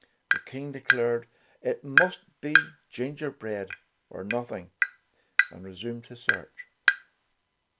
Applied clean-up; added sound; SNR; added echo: none; Tap; -5 dB; none.